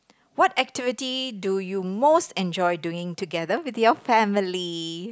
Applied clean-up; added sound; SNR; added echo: none; none; none; none.